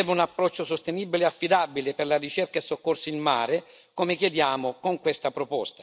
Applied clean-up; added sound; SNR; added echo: none; none; none; none.